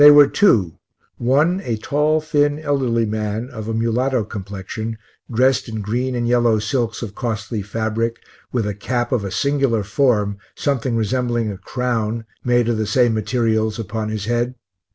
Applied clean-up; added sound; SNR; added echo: none; none; none; none.